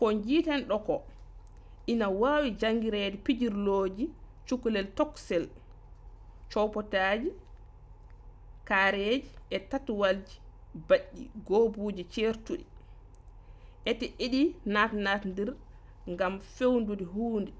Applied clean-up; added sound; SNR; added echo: none; none; none; none.